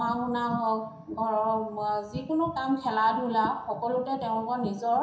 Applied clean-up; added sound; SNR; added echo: none; none; none; reverberation time 0.7 s.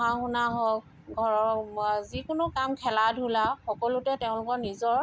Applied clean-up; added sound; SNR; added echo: none; none; none; none.